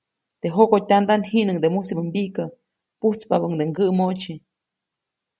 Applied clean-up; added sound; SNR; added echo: none; none; none; none.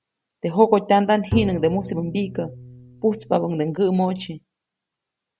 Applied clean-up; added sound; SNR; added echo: none; Bowed string instrument; 11 dB; none.